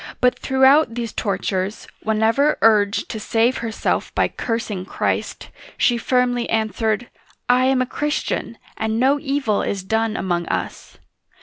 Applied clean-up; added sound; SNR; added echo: none; none; none; none.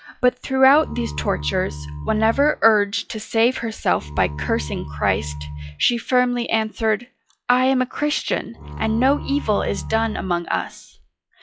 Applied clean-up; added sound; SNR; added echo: classical method log-MMSE.